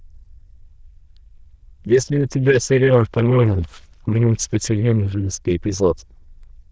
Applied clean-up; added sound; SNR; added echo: neural diffusion model UNIVERSE++.